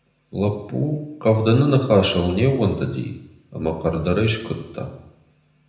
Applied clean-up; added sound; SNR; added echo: none; none; none; reverberation time 0.8 s.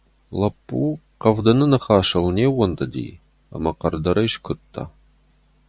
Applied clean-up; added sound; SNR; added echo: none; none; none; none.